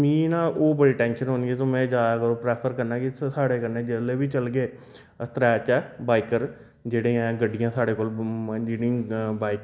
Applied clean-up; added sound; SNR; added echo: none; none; none; none.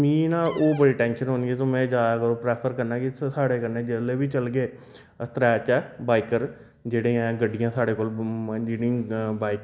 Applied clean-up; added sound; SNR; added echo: none; Cupboard open or close; 17 dB; none.